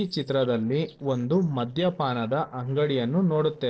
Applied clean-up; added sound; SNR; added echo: neural separator model SepFormer DNS4.